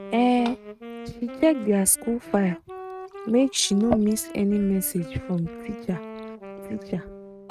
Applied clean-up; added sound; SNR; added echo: neural mask model RNNoise.